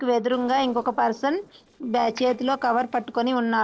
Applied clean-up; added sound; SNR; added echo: neural separator model SepFormer DNS4.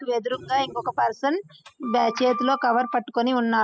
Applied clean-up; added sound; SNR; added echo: classical method spectral subtraction.